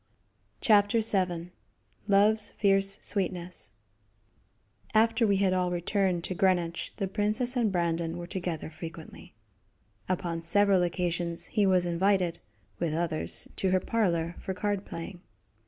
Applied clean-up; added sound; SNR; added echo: none; none; none; none.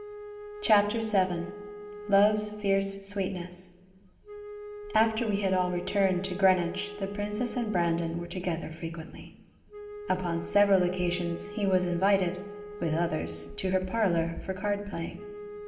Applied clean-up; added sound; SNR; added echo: none; Wind instrument, woodwind instrument; 13 dB; reverberation time 1.9 s.